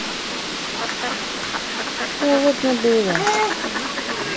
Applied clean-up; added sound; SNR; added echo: none; Fowl; 2 dB; none.